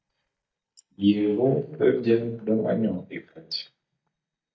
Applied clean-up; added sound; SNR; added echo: neural mask model DeepFilterNet 3.